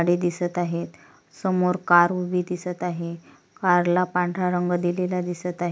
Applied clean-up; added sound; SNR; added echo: none; none; none; none.